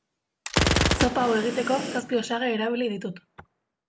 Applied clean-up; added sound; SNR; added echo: none; Breathing + Gunshot, gunfire; 1 dB; none.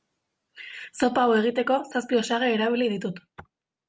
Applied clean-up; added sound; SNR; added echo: none; none; none; none.